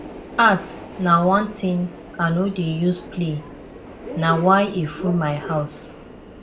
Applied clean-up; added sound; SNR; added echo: none; Subway, metro, underground; 14 dB; reverberation time 0.3 s.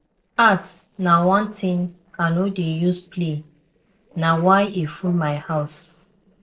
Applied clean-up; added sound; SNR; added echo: neural separator model SepFormer DNS4.